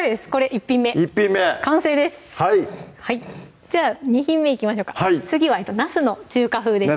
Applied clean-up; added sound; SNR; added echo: none; none; none; none.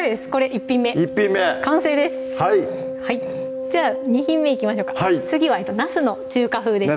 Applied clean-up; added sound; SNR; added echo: none; Wind instrument, woodwind instrument; 8 dB; none.